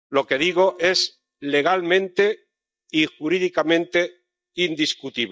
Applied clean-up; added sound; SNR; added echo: neural mask model DeepFilterNet 3.